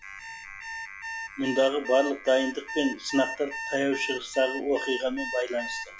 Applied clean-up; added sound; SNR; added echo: classical method log-MMSE.